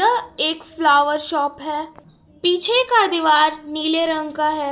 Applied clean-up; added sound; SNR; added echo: none; none; none; none.